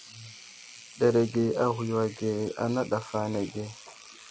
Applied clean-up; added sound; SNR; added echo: none; Engine / Domestic sounds, home sounds; 19 dB; none.